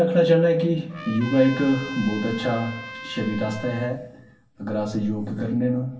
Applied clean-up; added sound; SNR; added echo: none; Trumpet; 14 dB; reverberation time 0.2 s.